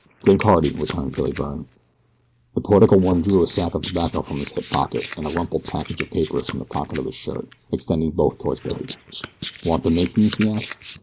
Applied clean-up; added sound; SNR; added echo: neural mask model Resemble Enhance denoiser.